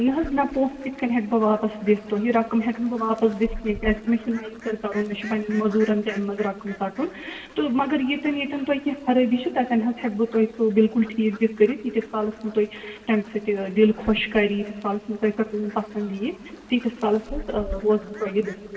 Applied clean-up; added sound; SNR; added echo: none; Fowl; 18 dB; reverberation time 2.8 s.